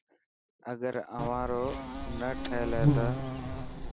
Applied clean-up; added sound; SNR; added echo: none; Insect; -4 dB; none.